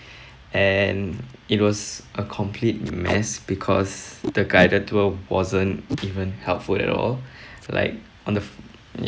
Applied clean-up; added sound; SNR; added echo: none; Packing tape, duct tape; 13 dB; none.